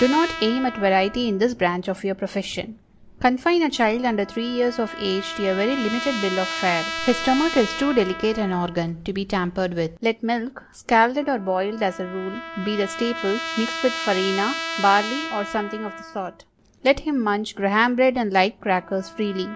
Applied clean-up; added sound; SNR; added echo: none; Trumpet; 11 dB; none.